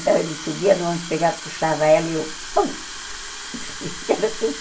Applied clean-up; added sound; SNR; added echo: none; Fill (with liquid) / Water tap, faucet; 11 dB; reverberation time 0.2 s.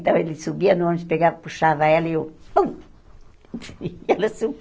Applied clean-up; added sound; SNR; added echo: none; none; none; none.